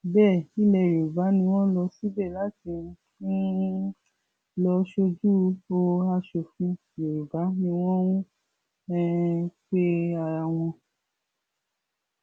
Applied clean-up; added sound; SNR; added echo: none; none; none; none.